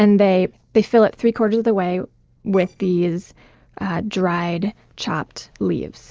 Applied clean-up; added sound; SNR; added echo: neural separator model SepFormer DNS4.